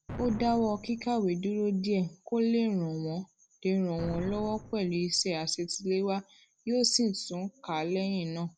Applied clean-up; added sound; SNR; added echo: none; Explosion; 14 dB; none.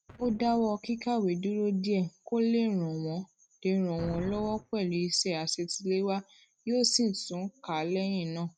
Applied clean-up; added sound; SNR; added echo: neural mask model RNNoise.